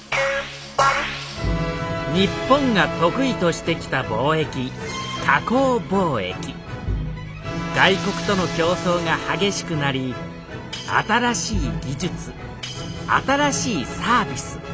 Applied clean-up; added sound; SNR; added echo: none; Bowed string instrument; 11 dB; none.